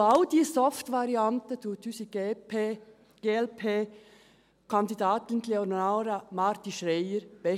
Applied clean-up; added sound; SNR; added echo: none; none; none; none.